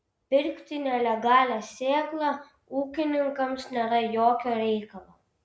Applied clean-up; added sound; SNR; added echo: none; none; none; none.